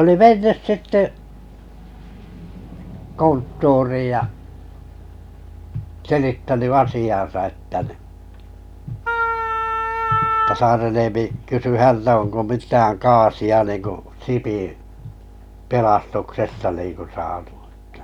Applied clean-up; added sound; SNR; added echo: none; Wind instrument, woodwind instrument; 1 dB; none.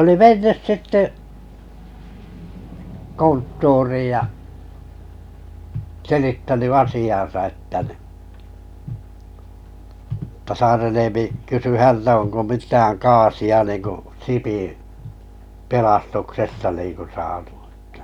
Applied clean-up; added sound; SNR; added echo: none; none; none; none.